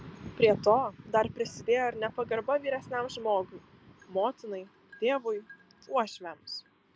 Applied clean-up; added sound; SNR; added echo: none; none; none; none.